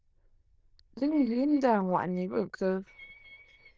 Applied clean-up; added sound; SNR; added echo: neural diffusion model UNIVERSE++.